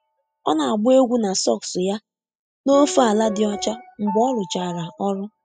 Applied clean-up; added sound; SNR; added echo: classical method spectral subtraction.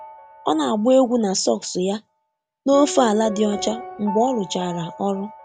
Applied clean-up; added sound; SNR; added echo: none; Piano; 14 dB; none.